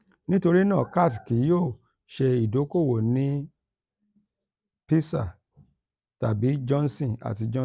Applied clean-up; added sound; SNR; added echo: none; none; none; none.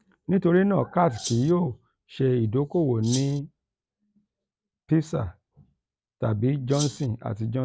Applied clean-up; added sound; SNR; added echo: none; Rattle (instrument); 10 dB; none.